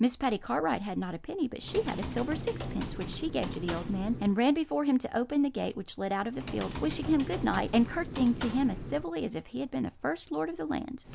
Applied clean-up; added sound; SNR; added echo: none; Computer keyboard; 10 dB; none.